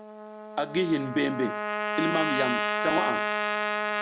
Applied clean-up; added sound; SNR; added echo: none; Trumpet; 0 dB; none.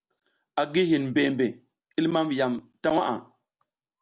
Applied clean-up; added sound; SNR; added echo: none; none; none; none.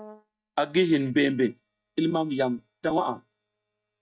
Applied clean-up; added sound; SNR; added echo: neural mask model DeepFilterNet 3.